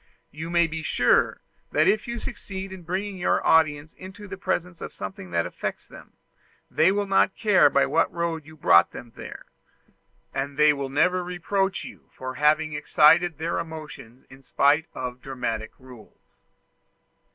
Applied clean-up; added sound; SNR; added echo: none; none; none; none.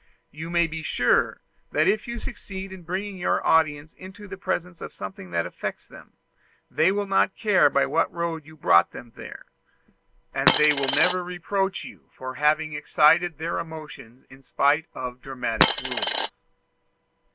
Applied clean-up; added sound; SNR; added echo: none; Coin (dropping); -2 dB; none.